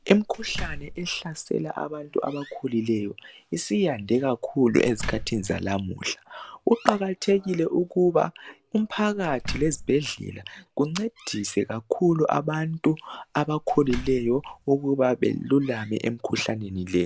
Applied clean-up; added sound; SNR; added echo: none; Slam; 16 dB; none.